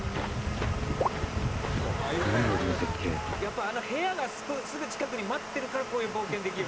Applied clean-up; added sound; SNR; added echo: none; Domestic sounds, home sounds; 7 dB; none.